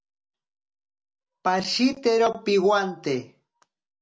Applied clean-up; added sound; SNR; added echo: none; none; none; none.